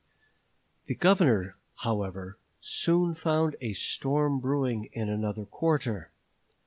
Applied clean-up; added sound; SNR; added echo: none; none; none; none.